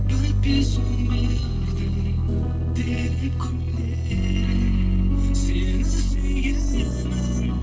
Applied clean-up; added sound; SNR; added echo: neural separator model SepFormer DNS4.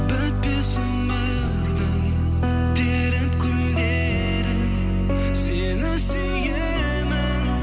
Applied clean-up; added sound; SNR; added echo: none; none; none; none.